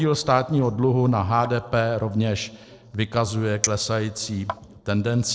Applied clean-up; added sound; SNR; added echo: neural separator model SepFormer DNS4.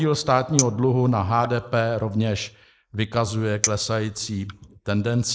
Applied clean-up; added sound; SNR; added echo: neural mask model Resemble Enhance denoiser.